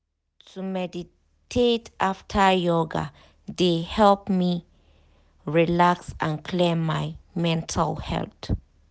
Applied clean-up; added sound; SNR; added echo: none; none; none; none.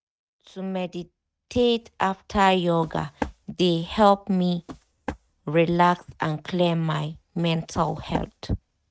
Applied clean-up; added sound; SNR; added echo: neural mask model RNNoise.